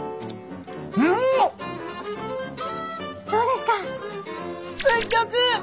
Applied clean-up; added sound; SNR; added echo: none; none; none; none.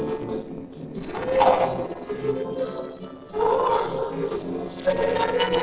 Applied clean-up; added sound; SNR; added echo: neural separator model SepFormer DNS4.